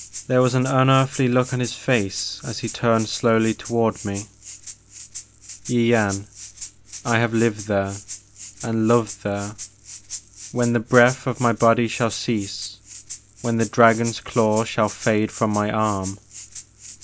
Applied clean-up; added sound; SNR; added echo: none; Rattle (instrument); 16 dB; none.